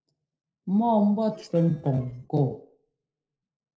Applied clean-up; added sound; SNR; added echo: neural separator model SepFormer DNS4.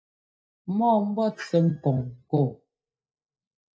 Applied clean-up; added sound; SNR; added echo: neural mask model DeepFilterNet 3.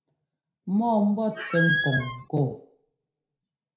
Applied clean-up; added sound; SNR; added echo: none; Squeak; 0 dB; reverberation time 0.5 s.